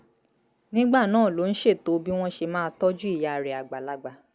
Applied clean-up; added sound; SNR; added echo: none; none; none; none.